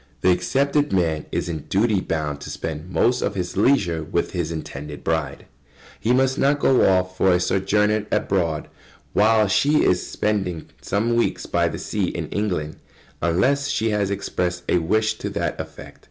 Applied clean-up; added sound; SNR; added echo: none; none; none; none.